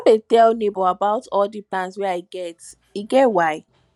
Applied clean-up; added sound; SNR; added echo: none; none; none; none.